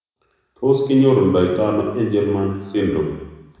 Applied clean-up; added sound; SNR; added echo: none; none; none; reverberation time 1.0 s.